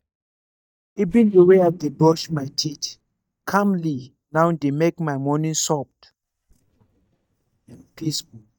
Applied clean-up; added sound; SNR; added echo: neural mask model DeepFilterNet 3.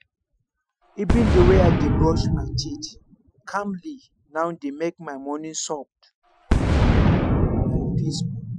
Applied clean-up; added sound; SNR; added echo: classical method Wiener filter.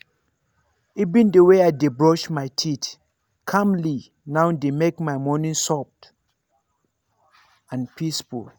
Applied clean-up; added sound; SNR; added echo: none; none; none; none.